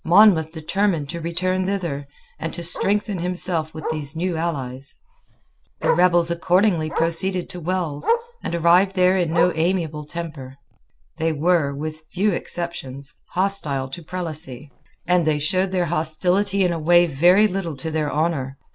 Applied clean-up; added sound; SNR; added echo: none; Bark; 12 dB; none.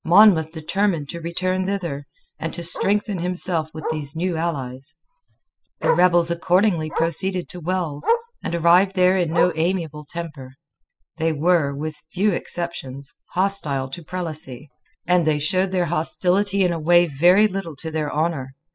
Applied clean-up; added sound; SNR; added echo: classical method spectral subtraction.